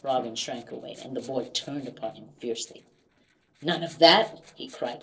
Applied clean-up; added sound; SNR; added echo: neural separator model SepFormer DNS4.